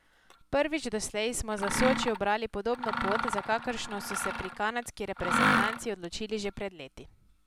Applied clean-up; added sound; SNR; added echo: none; Mechanisms; 2 dB; none.